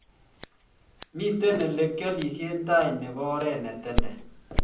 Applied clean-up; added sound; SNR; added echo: none; Scissors; 5 dB; reverberation time 0.6 s.